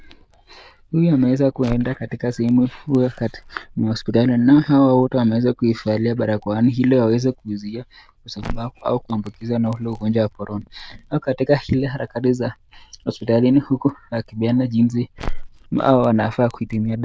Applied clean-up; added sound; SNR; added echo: neural diffusion model UNIVERSE++.